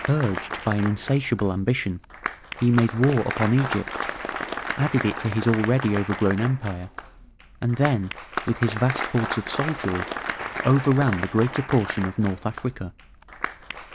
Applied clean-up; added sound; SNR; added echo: none; Applause; 8 dB; none.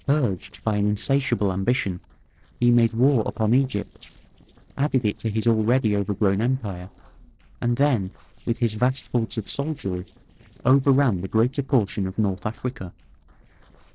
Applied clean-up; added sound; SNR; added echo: neural separator model SepFormer DNS4.